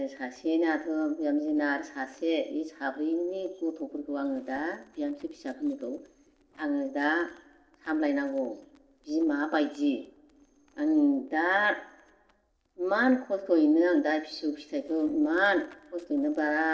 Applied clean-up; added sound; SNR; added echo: neural separator model SepFormer DNS4.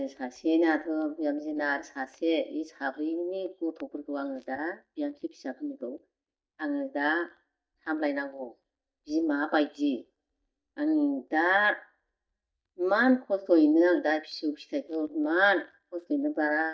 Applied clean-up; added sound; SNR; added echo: neural mask model DeepFilterNet 3.